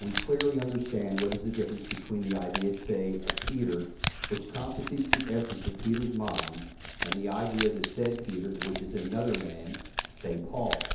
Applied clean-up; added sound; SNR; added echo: none; Crumpling, crinkling; 5 dB; reverberation time 2.2 s.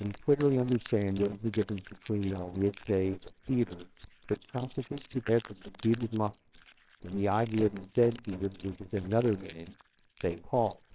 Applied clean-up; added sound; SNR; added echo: neural separator model SepFormer WHAMR!.